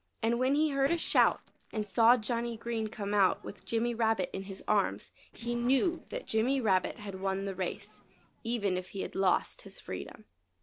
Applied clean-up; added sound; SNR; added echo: neural separator model SepFormer DNS4.